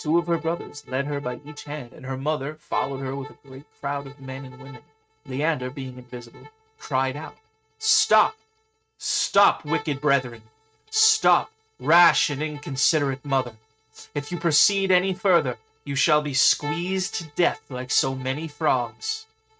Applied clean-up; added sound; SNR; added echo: neural mask model RNNoise.